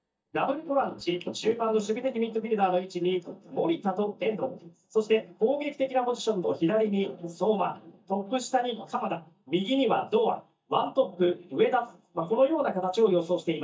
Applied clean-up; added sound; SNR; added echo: neural mask model DeepFilterNet 3.